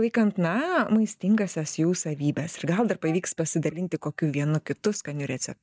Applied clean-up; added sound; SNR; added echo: neural mask model DeepFilterNet 3.